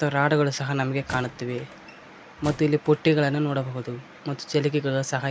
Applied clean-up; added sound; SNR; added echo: none; Squeak / Wood; 17 dB; none.